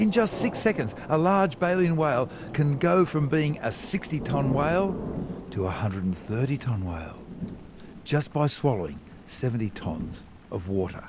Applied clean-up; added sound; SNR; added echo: none; Thunder / Rain; 11 dB; none.